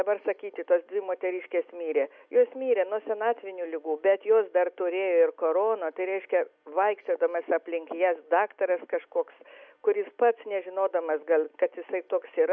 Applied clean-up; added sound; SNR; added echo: none; none; none; none.